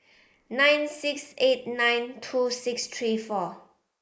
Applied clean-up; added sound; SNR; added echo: neural mask model Resemble Enhance denoiser.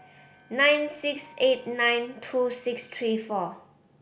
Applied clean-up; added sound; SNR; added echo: none; none; none; none.